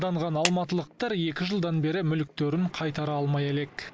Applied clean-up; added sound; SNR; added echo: none; Clapping; 9 dB; none.